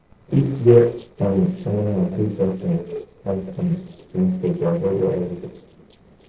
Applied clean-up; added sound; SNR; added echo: neural separator model SepFormer DNS4.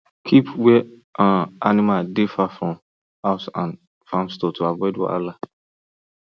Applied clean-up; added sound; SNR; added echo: none; none; none; none.